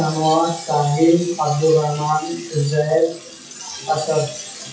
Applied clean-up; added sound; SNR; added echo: classical method WPE with log-MMSE.